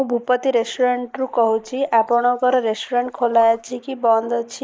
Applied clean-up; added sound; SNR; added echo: neural mask model Resemble Enhance denoiser.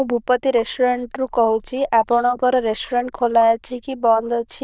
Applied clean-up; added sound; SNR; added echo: neural diffusion model UNIVERSE++.